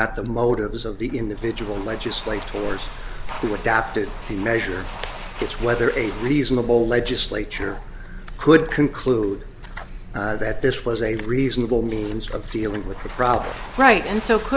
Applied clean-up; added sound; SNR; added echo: none; Domestic sounds, home sounds; 18 dB; none.